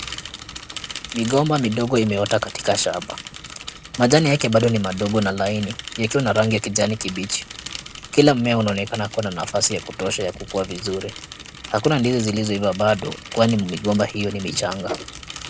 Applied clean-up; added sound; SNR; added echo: none; Mechanisms / Bicycle; 14 dB; none.